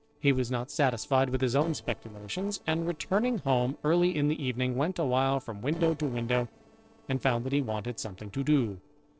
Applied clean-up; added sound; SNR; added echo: neural separator model SepFormer DNS4.